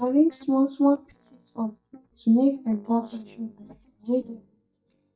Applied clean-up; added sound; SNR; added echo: neural mask model DeepFilterNet 3.